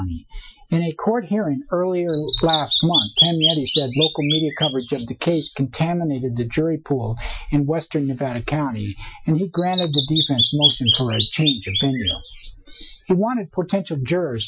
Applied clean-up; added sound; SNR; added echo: classical method Wiener filter.